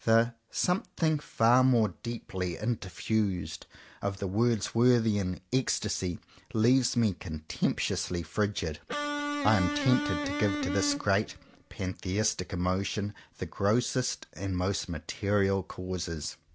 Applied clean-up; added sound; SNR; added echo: none; Electric guitar; 4 dB; none.